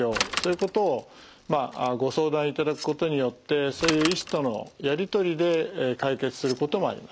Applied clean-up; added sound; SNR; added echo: none; Bicycle; 11 dB; none.